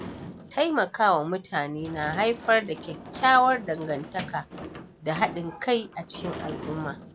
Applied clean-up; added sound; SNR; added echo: none; Sliding door / Slam; 14 dB; none.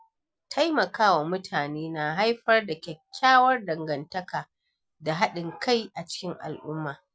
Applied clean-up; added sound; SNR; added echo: none; none; none; none.